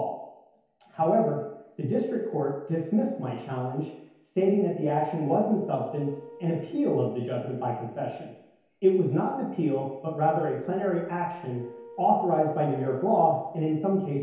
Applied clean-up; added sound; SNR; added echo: none; Wind instrument, woodwind instrument; 19 dB; reverberation time 1.0 s.